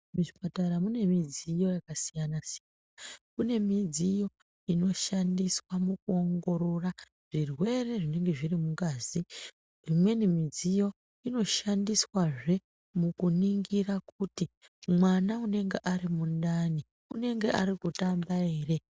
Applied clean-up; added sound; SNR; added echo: none; none; none; none.